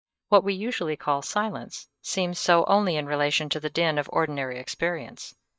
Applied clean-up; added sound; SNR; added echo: neural mask model DeepFilterNet 3.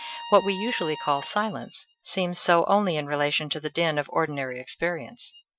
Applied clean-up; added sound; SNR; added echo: classical method Wiener filter.